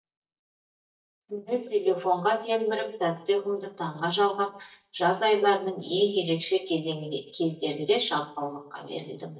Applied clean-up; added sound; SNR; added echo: neural mask model DeepFilterNet 3.